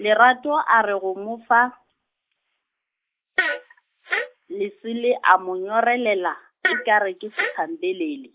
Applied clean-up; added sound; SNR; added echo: neural mask model Resemble Enhance denoiser.